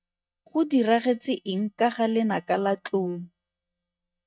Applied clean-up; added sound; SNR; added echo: neural mask model DeepFilterNet 3.